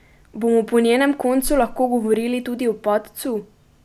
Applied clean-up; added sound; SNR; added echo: none; none; none; none.